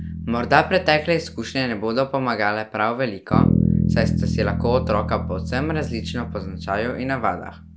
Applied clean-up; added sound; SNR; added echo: none; Bass guitar; 2 dB; none.